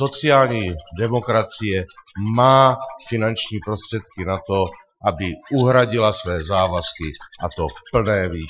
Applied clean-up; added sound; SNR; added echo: classical method Wiener filter.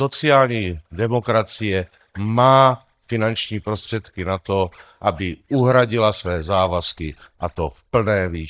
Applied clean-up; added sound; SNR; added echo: neural mask model DeepFilterNet 3.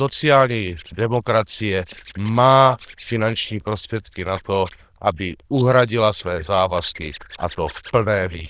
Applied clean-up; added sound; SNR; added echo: neural diffusion model UNIVERSE++.